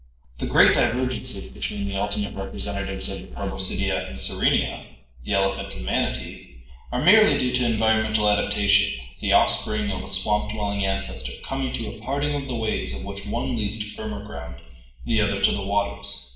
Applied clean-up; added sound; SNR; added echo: neural separator model SepFormer DNS4.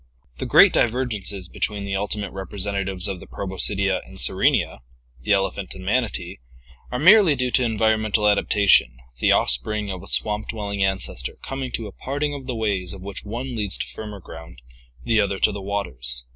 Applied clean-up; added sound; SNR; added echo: none; none; none; none.